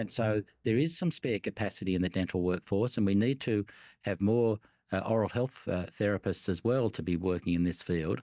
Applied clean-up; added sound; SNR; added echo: neural mask model DeepFilterNet 3.